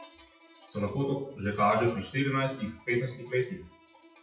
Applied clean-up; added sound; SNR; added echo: classical method WPE with log-MMSE.